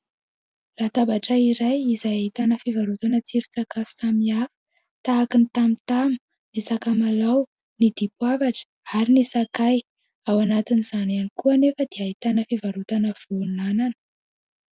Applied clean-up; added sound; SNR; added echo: none; none; none; none.